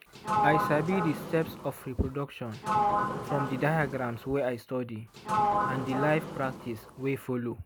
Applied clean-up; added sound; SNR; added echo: none; Sliding door; 1 dB; none.